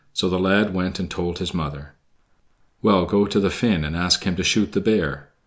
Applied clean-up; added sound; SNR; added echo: none; none; none; none.